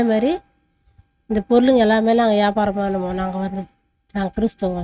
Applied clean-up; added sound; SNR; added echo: neural mask model RNNoise.